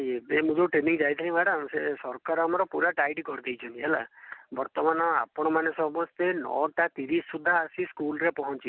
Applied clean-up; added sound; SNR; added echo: none; none; none; none.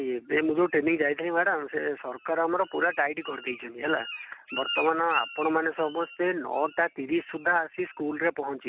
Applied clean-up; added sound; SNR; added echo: none; Bird; 14 dB; none.